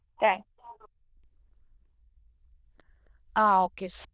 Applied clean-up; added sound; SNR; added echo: neural diffusion model UNIVERSE++.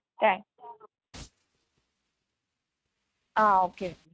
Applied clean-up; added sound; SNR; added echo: neural mask model RNNoise.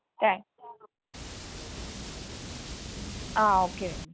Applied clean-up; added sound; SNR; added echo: none; Water; 8 dB; none.